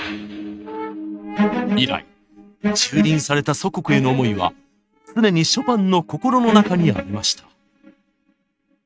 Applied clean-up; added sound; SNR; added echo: neural mask model RNNoise.